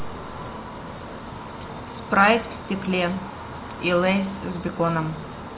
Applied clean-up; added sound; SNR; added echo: none; none; none; none.